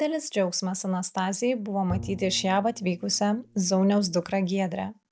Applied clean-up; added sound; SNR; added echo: none; Bowed string instrument; 15 dB; none.